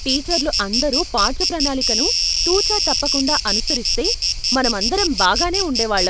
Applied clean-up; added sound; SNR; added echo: none; Insect; -1 dB; none.